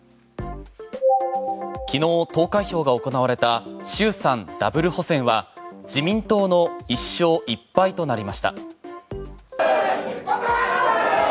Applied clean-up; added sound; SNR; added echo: none; none; none; none.